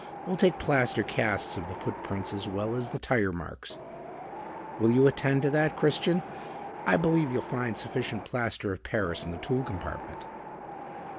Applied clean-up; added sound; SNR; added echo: none; Wind; 11 dB; none.